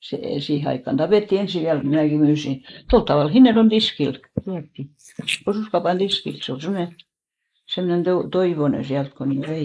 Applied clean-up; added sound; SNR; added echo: neural mask model Resemble Enhance denoiser.